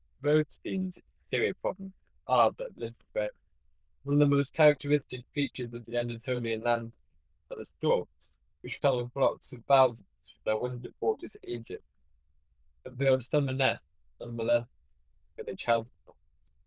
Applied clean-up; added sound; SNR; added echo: neural diffusion model UNIVERSE++.